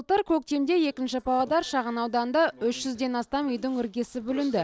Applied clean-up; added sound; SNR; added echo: neural separator model SepFormer DNS4.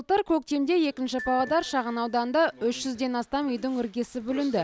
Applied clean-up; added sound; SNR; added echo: none; Glockenspiel; 18 dB; none.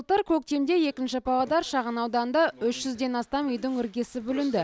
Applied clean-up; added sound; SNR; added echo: none; none; none; none.